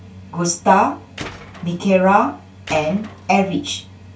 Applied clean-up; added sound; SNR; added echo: none; Tools; 16 dB; reverberation time 0.2 s.